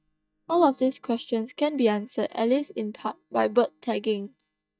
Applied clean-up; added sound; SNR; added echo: neural mask model DeepFilterNet 3.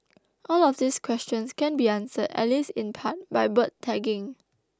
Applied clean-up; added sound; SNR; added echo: none; none; none; none.